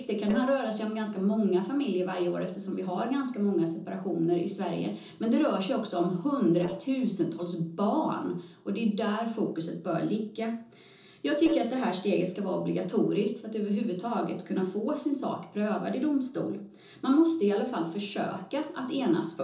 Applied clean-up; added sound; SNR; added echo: neural separator model SepFormer DNS4.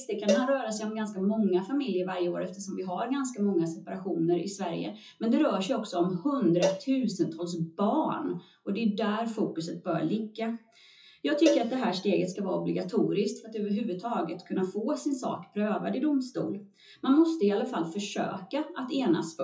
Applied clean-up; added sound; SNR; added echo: classical method WPE with log-MMSE.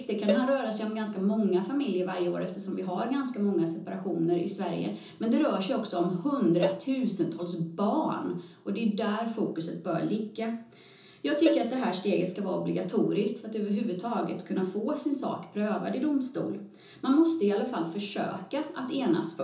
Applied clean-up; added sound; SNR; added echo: none; Cowbell; 9 dB; reverberation time 0.6 s.